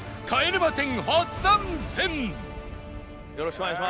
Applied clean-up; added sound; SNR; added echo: none; none; none; none.